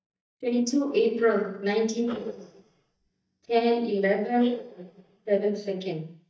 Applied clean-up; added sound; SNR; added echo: neural mask model DeepFilterNet 3.